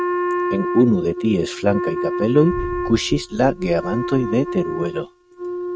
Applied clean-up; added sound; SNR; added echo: neural mask model RNNoise.